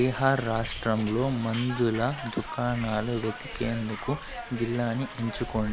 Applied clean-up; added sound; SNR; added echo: none; Hiss; 10 dB; none.